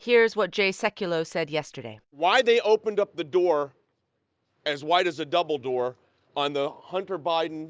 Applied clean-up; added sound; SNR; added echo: none; none; none; none.